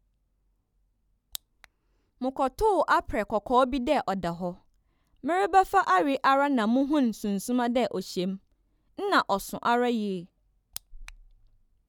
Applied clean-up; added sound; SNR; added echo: none; none; none; none.